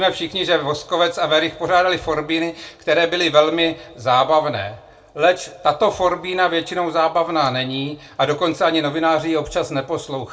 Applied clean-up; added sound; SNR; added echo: none; none; none; reverberation time 0.2 s.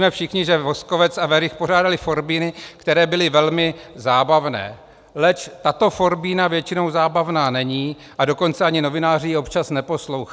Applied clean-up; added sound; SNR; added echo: none; none; none; none.